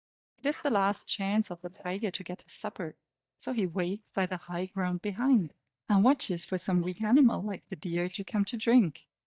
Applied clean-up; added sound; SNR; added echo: neural mask model DeepFilterNet 3.